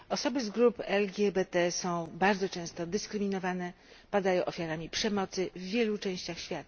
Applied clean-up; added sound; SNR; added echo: none; none; none; none.